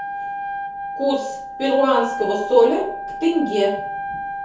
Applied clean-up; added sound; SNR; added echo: none; Wind instrument, woodwind instrument; 7 dB; reverberation time 0.6 s.